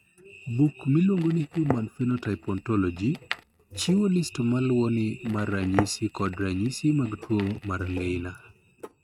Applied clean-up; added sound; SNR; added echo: neural mask model RNNoise.